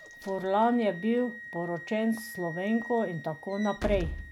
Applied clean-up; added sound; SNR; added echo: none; Walk, footsteps / Slam + Wind instrument, woodwind instrument; 11 dB; none.